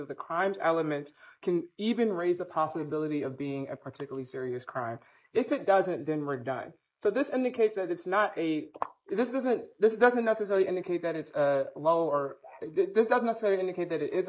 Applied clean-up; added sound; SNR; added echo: neural mask model Resemble Enhance denoiser.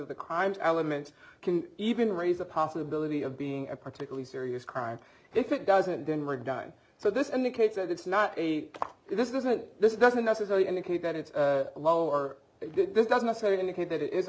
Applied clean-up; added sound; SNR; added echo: none; none; none; none.